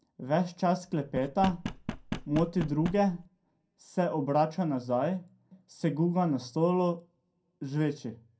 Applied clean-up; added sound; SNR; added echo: none; Knock; 8 dB; reverberation time 0.2 s.